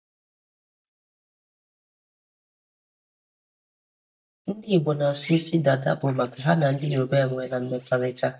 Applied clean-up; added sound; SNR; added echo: neural mask model DeepFilterNet 3.